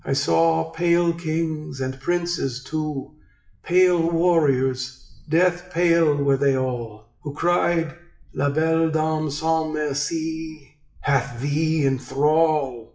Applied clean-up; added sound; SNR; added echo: classical method WPE with log-MMSE.